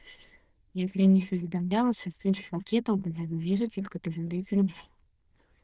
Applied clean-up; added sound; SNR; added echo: neural diffusion model UNIVERSE++.